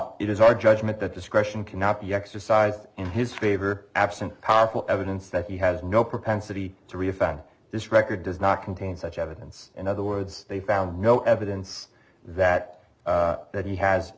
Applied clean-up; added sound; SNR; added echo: none; none; none; none.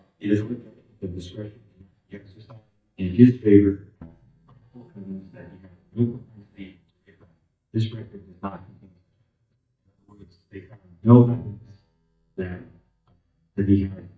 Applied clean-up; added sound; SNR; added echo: neural mask model DeepFilterNet 3.